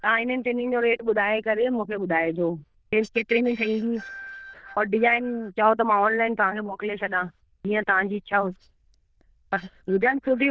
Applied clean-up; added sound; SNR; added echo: neural diffusion model UNIVERSE++.